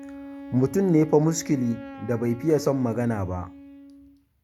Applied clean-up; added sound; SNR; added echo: none; Wind instrument, woodwind instrument; 15 dB; none.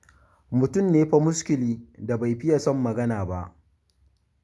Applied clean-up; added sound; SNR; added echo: none; none; none; none.